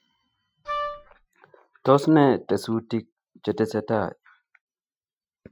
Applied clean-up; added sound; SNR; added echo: classical method Wiener filter.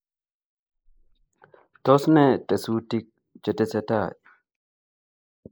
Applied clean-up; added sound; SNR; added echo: neural mask model Resemble Enhance denoiser.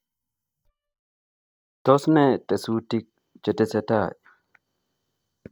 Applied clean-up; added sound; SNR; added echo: neural mask model DeepFilterNet 3.